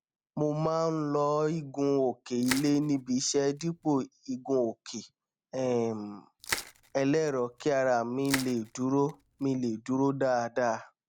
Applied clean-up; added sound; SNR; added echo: none; Crushing; 12 dB; none.